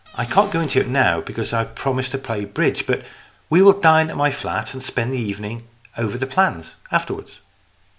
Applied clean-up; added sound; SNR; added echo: none; Squeak / Cupboard open or close; 15 dB; none.